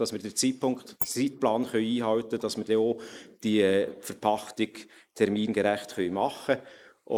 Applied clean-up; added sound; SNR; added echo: neural mask model Resemble Enhance denoiser.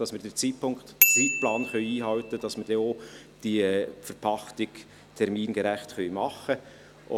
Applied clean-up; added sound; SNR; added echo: none; Bicycle bell; 0 dB; none.